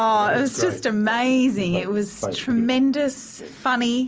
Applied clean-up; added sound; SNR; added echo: none; none; none; none.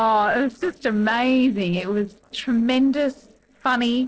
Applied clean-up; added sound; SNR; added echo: neural separator model SepFormer DNS4.